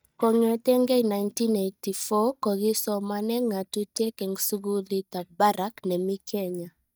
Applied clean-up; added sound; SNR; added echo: neural mask model DeepFilterNet 3.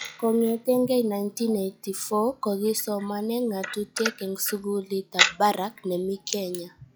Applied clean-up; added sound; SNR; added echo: classical method log-MMSE.